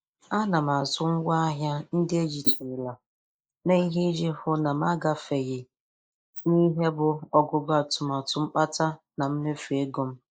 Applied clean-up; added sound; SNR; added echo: neural mask model Resemble Enhance denoiser.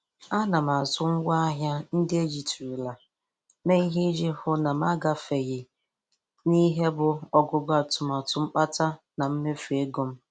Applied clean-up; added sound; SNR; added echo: none; none; none; none.